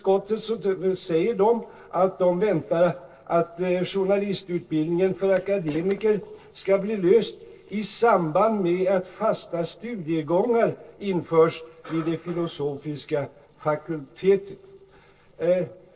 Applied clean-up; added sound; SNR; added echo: neural separator model SepFormer DNS4.